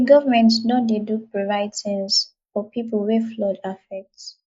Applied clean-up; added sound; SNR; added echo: neural mask model Resemble Enhance denoiser.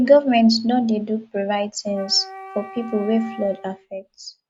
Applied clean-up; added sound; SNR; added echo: none; Wind instrument, woodwind instrument; 19 dB; none.